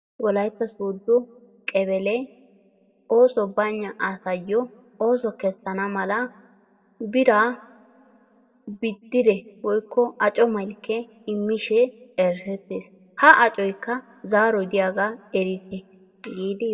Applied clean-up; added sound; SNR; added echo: none; none; none; reverberation time 0.6 s.